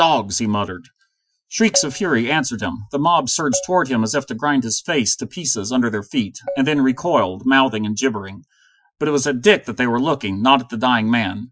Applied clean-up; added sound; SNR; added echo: classical method Wiener filter.